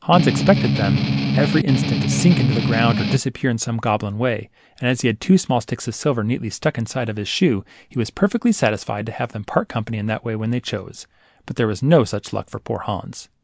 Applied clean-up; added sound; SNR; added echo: none; Strum; -1 dB; none.